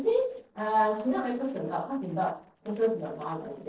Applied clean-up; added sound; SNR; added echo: neural separator model SepFormer DNS4.